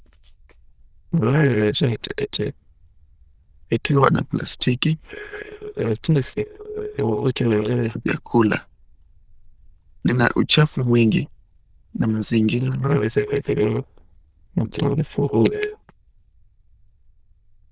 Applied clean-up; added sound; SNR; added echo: neural diffusion model UNIVERSE++.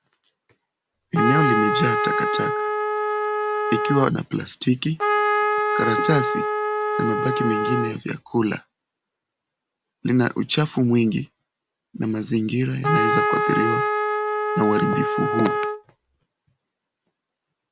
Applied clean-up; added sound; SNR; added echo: none; Trumpet; -2 dB; none.